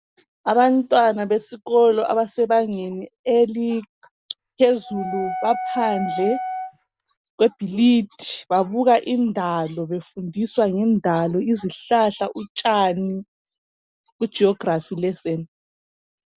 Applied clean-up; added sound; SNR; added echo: none; Wind instrument, woodwind instrument; 7 dB; none.